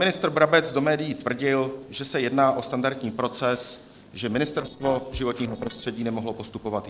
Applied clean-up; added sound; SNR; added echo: neural separator model SepFormer DNS4.